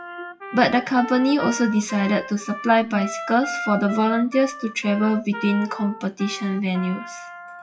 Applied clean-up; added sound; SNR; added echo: classical method WPE with log-MMSE.